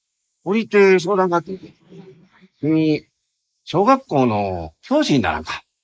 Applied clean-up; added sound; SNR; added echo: neural mask model Resemble Enhance denoiser.